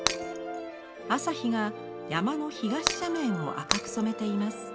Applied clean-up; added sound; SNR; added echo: none; Shatter; 2 dB; none.